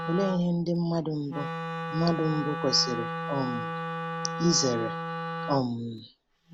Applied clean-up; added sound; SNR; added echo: none; Wind instrument, woodwind instrument; 5 dB; none.